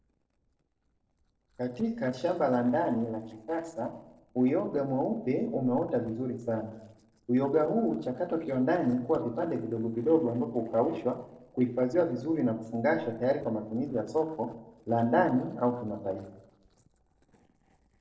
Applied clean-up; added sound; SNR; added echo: neural separator model SepFormer DNS4.